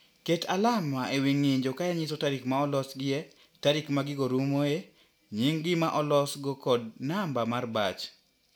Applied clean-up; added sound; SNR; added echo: none; none; none; none.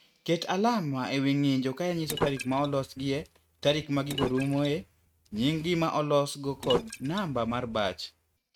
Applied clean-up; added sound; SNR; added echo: neural mask model RNNoise.